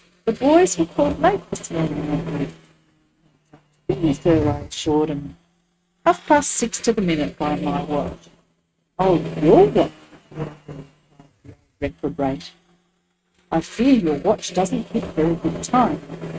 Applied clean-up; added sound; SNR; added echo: neural mask model RNNoise.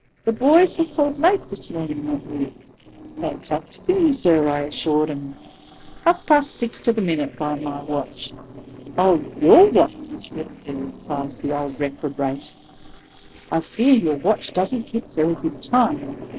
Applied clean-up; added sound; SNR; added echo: neural separator model SepFormer DNS4.